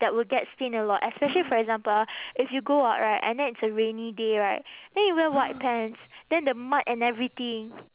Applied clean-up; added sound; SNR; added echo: none; Gasp; 19 dB; none.